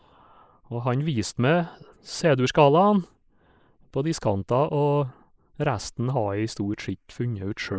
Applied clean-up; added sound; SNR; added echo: neural mask model Resemble Enhance denoiser.